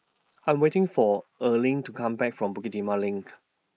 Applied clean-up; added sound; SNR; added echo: neural mask model Resemble Enhance denoiser.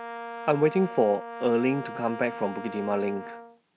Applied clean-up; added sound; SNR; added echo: none; Brass instrument; 11 dB; none.